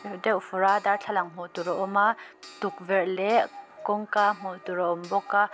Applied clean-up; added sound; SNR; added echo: none; Clock; 19 dB; none.